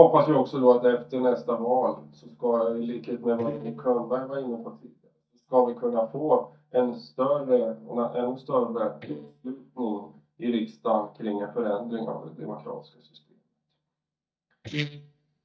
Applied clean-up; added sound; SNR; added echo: neural mask model DeepFilterNet 3.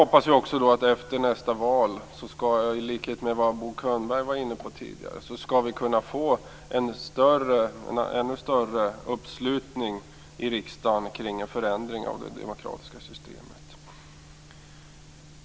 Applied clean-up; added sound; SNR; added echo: none; none; none; none.